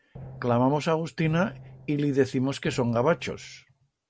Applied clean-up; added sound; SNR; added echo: none; Drum; 17 dB; none.